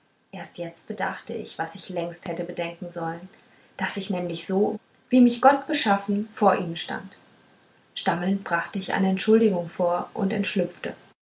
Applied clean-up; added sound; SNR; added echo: none; none; none; none.